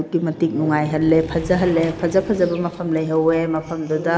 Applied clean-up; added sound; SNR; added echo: none; Zipper (clothing) + Sliding door; 17 dB; none.